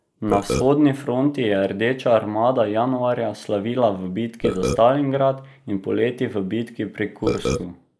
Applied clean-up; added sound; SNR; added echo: neural mask model Resemble Enhance denoiser.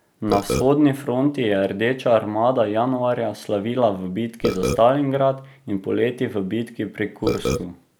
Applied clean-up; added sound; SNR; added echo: none; Burping, eructation; 2 dB; none.